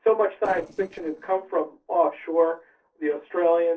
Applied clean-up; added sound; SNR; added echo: neural separator model SepFormer DNS4.